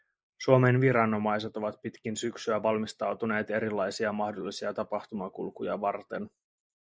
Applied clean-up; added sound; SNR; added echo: neural mask model Resemble Enhance denoiser.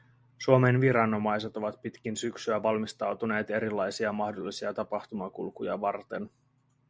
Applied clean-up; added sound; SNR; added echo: none; none; none; none.